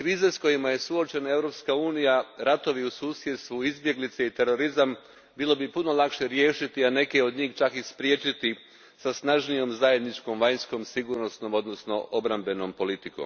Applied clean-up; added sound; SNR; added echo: none; none; none; none.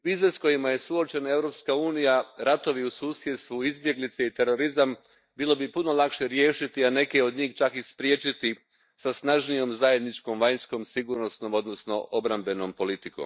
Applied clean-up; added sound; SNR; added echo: neural mask model DeepFilterNet 3.